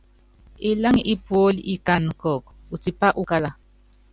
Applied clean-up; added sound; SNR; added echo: none; none; none; none.